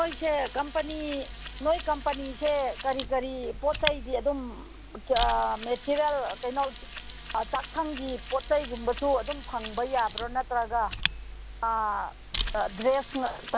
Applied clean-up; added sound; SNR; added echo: none; Mechanisms; 4 dB; none.